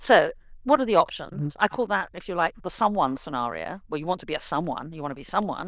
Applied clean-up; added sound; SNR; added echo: neural diffusion model UNIVERSE++.